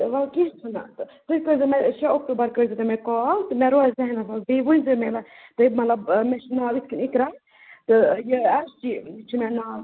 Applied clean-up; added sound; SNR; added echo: none; none; none; none.